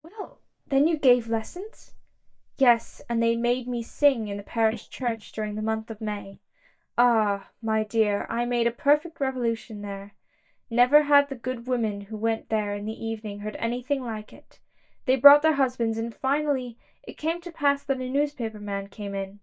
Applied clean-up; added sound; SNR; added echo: neural mask model DeepFilterNet 3.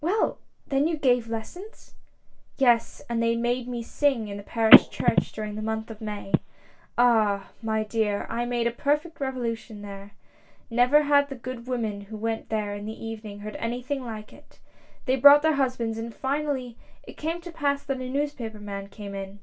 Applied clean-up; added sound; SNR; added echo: none; Telephone; -4 dB; reverberation time 0.2 s.